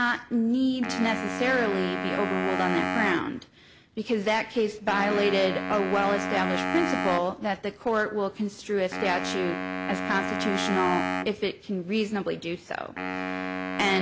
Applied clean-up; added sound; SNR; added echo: none; Wind instrument, woodwind instrument; 5 dB; none.